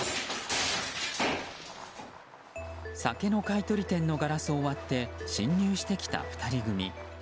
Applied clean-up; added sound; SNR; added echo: none; Fireworks; 17 dB; none.